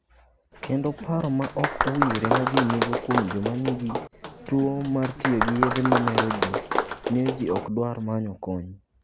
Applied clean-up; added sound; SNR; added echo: none; Applause; 1 dB; none.